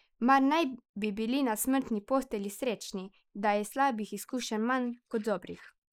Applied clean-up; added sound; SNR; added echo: neural mask model Resemble Enhance denoiser.